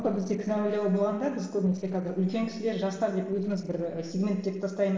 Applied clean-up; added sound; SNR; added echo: neural separator model SepFormer DNS4.